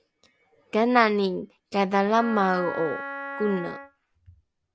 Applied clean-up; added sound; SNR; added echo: none; Wind instrument, woodwind instrument; 10 dB; none.